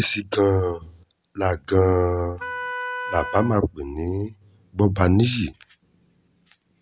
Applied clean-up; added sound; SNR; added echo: none; Wind instrument, woodwind instrument; 10 dB; none.